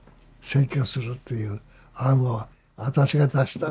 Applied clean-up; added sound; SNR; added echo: none; none; none; none.